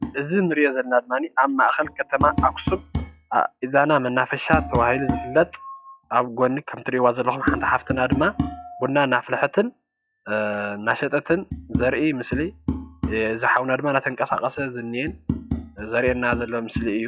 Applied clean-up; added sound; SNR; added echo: classical method log-MMSE.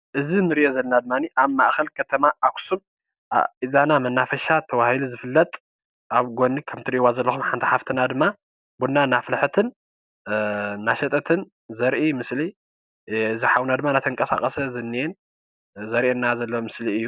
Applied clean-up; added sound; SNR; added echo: none; none; none; none.